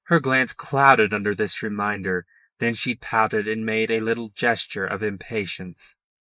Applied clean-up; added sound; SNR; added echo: neural mask model Resemble Enhance denoiser.